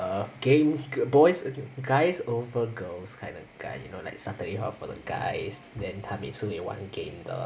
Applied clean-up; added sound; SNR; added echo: none; none; none; none.